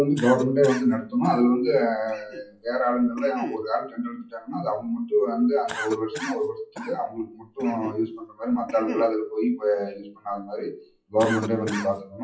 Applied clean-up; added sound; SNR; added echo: classical method WPE with log-MMSE.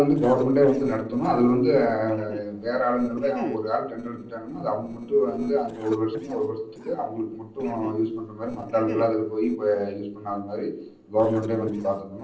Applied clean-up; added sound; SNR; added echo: neural separator model SepFormer DNS4.